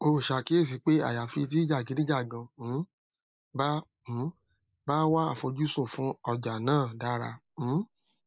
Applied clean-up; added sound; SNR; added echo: neural mask model Resemble Enhance denoiser.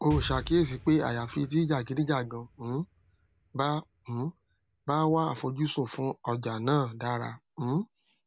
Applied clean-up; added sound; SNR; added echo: none; Explosion; 16 dB; none.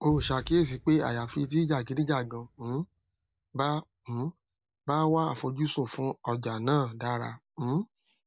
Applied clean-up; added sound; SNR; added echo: neural mask model DeepFilterNet 3.